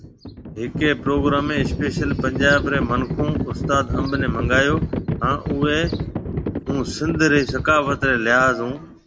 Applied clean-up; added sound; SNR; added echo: none; Livestock, farm animals, working animals; 4 dB; none.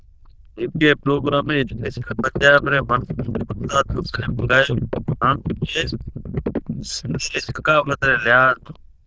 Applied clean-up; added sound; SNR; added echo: neural diffusion model UNIVERSE++.